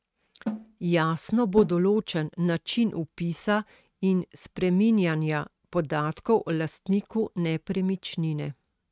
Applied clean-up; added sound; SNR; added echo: neural mask model RNNoise.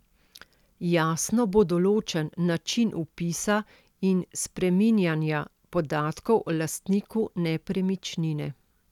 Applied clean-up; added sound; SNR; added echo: none; none; none; none.